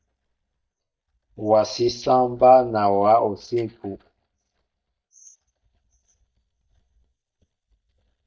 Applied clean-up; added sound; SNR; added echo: neural mask model DeepFilterNet 3.